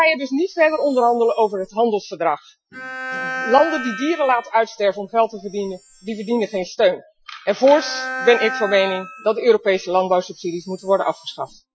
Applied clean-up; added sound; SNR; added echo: classical method Wiener filter.